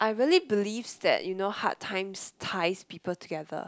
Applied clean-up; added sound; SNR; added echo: none; none; none; none.